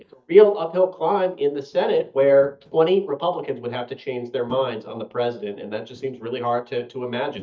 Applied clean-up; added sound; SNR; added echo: neural mask model DeepFilterNet 3.